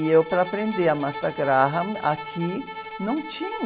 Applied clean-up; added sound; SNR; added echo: none; Bowed string instrument; 11 dB; none.